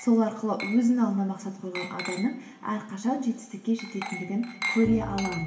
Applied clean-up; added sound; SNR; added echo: none; Glass; 12 dB; reverberation time 3.0 s.